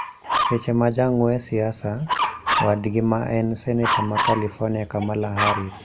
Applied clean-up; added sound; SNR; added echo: none; Dog; 4 dB; none.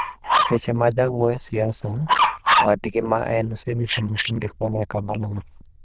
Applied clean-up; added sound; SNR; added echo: neural diffusion model UNIVERSE++.